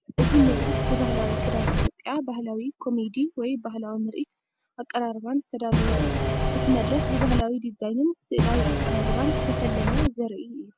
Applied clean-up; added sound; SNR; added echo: none; Engine / Mechanisms; -5 dB; none.